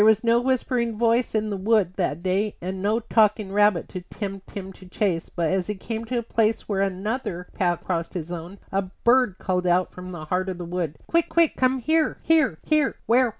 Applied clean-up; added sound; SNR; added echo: none; none; none; none.